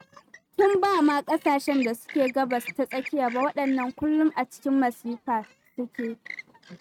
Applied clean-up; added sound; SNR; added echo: neural mask model RNNoise.